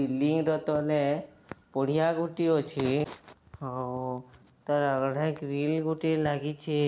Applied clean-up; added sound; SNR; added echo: none; none; none; none.